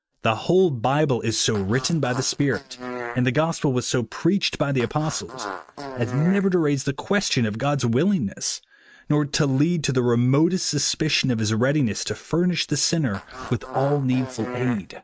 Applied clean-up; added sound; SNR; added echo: neural mask model RNNoise.